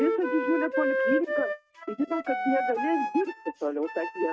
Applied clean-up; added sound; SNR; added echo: neural mask model RNNoise.